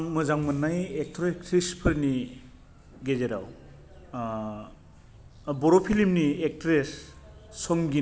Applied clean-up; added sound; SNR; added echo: none; none; none; none.